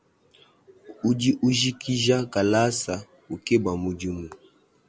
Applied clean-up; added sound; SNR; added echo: none; none; none; none.